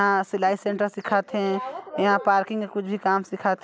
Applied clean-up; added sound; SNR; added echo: none; none; none; none.